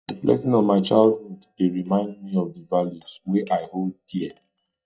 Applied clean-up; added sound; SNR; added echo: neural mask model DeepFilterNet 3.